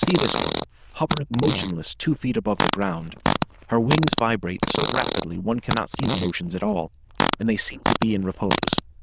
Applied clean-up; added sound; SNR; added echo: neural diffusion model UNIVERSE++.